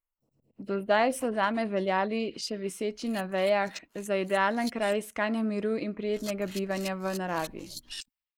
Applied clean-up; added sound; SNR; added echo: neural mask model Resemble Enhance denoiser.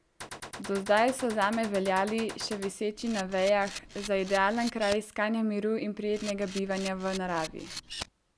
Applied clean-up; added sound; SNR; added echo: none; Gunshot, gunfire + Camera; 13 dB; none.